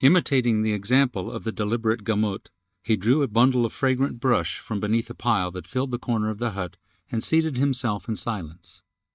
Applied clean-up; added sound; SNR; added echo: neural mask model DeepFilterNet 3.